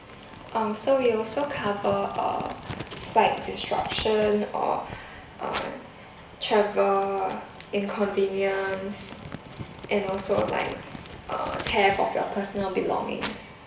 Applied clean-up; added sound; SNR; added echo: none; Crumpling, crinkling; 14 dB; reverberation time 0.8 s.